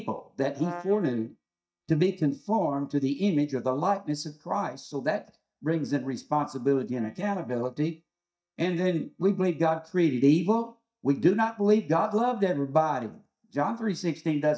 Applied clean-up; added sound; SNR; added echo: neural mask model DeepFilterNet 3.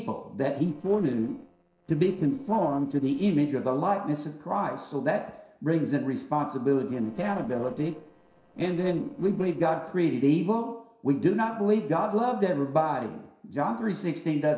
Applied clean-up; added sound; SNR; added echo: neural separator model SepFormer DNS4.